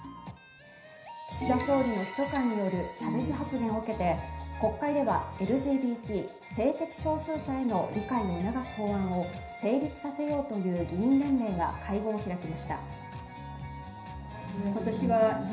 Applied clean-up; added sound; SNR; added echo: none; none; none; reverberation time 0.5 s.